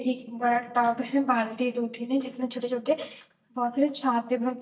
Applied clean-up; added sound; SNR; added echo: neural mask model DeepFilterNet 3.